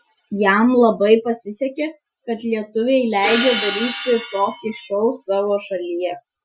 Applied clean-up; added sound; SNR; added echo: classical method Wiener filter.